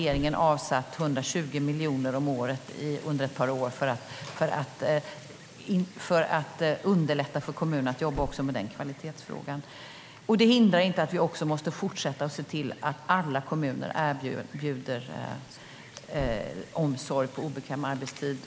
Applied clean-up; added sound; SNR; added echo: none; Wind + Thump, thud; 18 dB; none.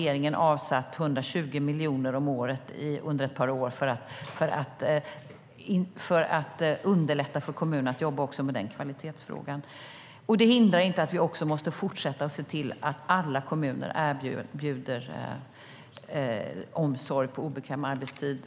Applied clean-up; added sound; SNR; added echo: none; none; none; none.